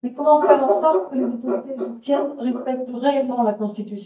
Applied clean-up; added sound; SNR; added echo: neural mask model DeepFilterNet 3.